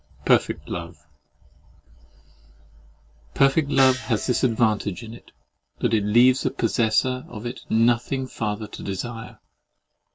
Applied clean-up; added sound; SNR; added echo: none; Gong; 9 dB; none.